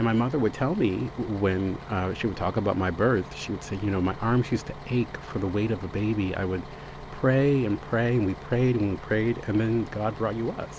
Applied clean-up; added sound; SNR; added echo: none; Bus; 15 dB; none.